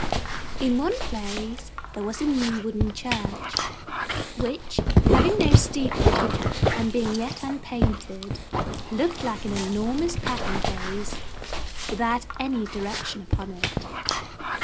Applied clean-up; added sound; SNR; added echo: none; Dog; -3 dB; none.